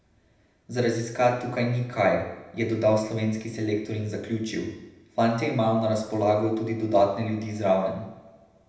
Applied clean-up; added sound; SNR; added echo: none; none; none; reverberation time 0.8 s.